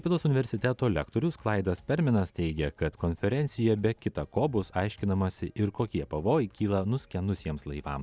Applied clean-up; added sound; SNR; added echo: none; none; none; none.